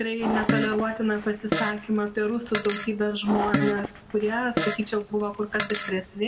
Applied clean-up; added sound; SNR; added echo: none; Fart; 3 dB; reverberation time 1.6 s.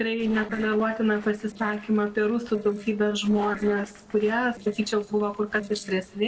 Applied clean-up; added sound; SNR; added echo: neural separator model SepFormer DNS4.